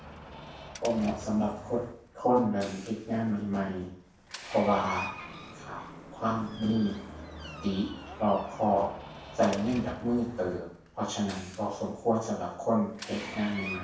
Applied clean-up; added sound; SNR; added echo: none; Door; 14 dB; reverberation time 0.6 s.